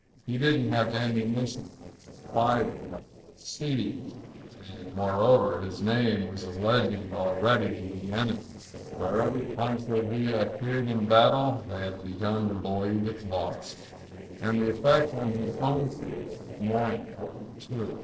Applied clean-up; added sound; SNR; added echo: neural separator model SepFormer DNS4.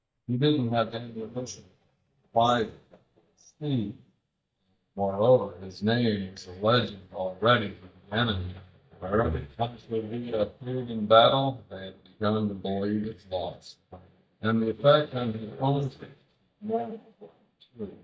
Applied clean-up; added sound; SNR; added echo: neural mask model DeepFilterNet 3.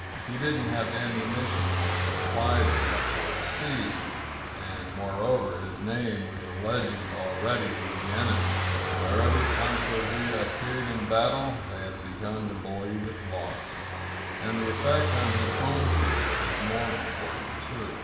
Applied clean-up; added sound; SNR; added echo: none; Car passing by / Engine; -1 dB; reverberation time 1.0 s.